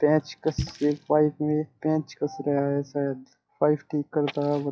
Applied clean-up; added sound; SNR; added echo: classical method log-MMSE.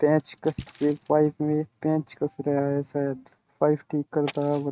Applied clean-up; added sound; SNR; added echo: neural mask model RNNoise.